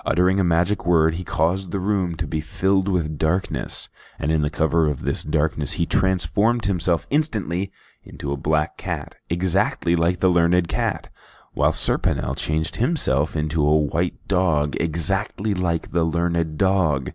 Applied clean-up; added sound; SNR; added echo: none; none; none; none.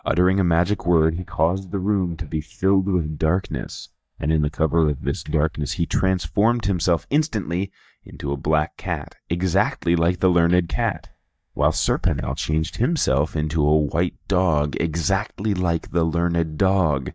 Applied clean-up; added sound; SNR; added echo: neural mask model DeepFilterNet 3.